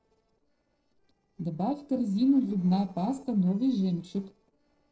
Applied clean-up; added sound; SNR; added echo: neural separator model SepFormer DNS4.